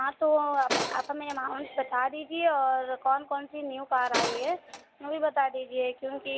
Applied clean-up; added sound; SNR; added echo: none; Tools; 6 dB; none.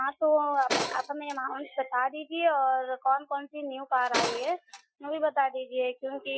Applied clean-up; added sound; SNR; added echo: classical method Wiener filter.